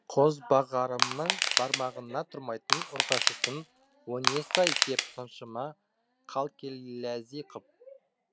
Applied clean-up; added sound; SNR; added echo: none; Crushing; -2 dB; none.